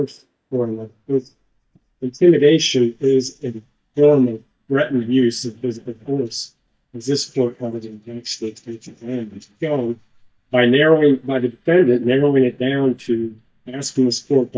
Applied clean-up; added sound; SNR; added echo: neural mask model DeepFilterNet 3.